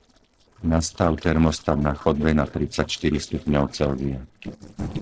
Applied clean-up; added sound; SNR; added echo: neural separator model SepFormer DNS4.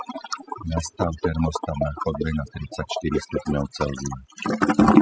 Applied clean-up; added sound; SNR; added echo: classical method spectral subtraction.